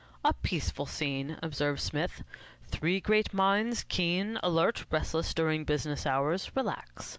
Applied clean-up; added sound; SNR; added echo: none; none; none; none.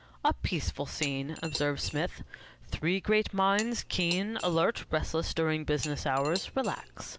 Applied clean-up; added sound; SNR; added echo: none; Cutlery, silverware / Dishes, pots, and pans; 13 dB; none.